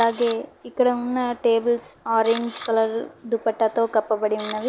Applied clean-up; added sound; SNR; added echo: none; Camera; 16 dB; none.